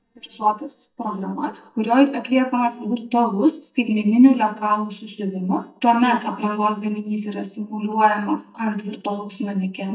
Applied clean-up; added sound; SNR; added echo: neural mask model DeepFilterNet 3.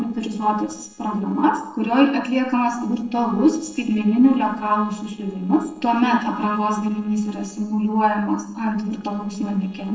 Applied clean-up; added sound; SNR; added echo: neural separator model SepFormer DNS4.